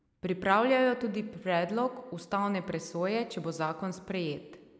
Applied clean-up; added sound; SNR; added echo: none; none; none; none.